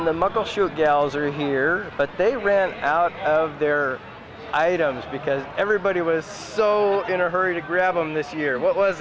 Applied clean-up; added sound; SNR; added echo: none; none; none; none.